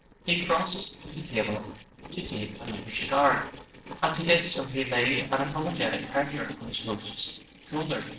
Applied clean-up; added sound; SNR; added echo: neural separator model SepFormer DNS4.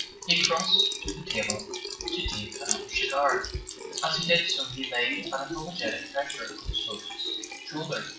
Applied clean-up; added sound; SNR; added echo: classical method WPE with log-MMSE.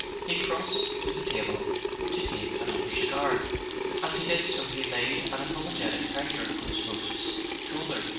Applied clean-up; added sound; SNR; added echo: none; Sink (filling or washing) / Water tap, faucet; -2 dB; reverberation time 0.6 s.